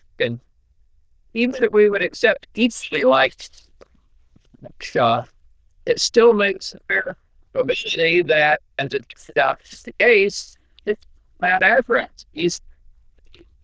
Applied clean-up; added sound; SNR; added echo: neural diffusion model UNIVERSE++.